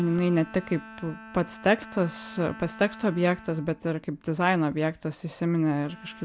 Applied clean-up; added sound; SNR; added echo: none; Bowed string instrument; 19 dB; none.